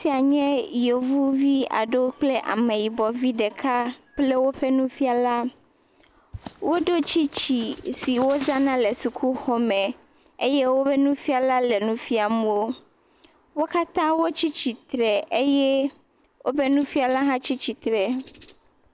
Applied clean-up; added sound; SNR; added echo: none; Run + Tambourine; 17 dB; none.